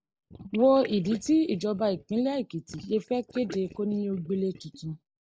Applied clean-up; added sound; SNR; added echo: neural mask model Resemble Enhance denoiser.